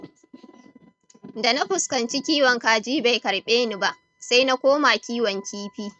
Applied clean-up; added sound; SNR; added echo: neural mask model RNNoise.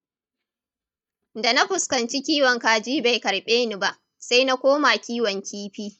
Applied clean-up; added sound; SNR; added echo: neural mask model DeepFilterNet 3.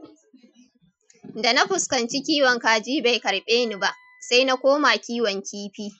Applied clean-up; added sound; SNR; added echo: classical method Wiener filter.